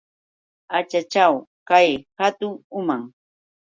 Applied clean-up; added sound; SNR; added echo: none; none; none; none.